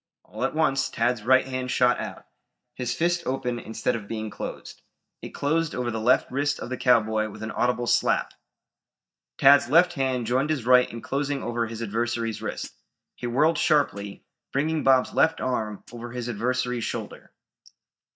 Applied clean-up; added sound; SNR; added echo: neural mask model DeepFilterNet 3.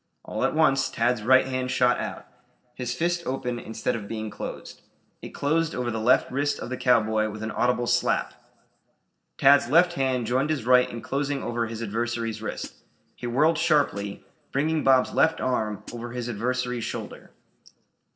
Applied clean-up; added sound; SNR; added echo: neural separator model SepFormer DNS4.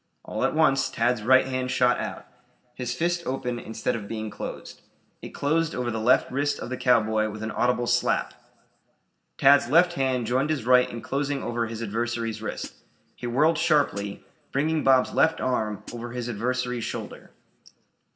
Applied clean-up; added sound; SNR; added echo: none; Hi-hat; 17 dB; reverberation time 0.7 s.